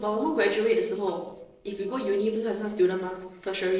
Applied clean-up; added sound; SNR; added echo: neural separator model SepFormer DNS4.